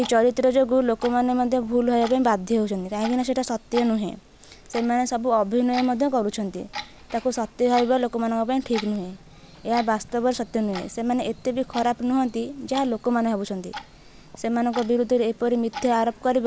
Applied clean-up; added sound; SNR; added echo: none; Clock; 18 dB; none.